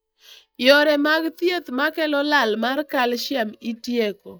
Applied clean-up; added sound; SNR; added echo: neural mask model DeepFilterNet 3.